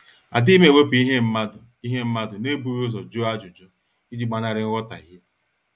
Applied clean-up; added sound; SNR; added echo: none; none; none; none.